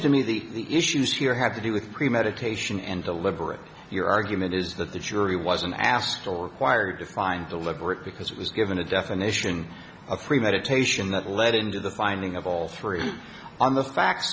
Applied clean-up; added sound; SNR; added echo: none; none; none; none.